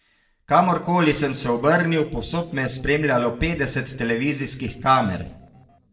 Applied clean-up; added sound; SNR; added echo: neural separator model SepFormer DNS4.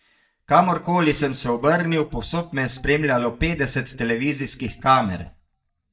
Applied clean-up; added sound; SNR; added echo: neural mask model DeepFilterNet 3.